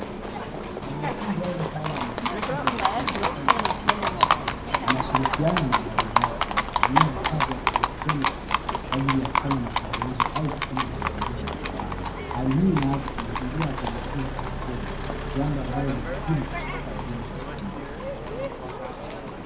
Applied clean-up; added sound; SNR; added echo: none; Livestock, farm animals, working animals; -4 dB; reverberation time 0.4 s.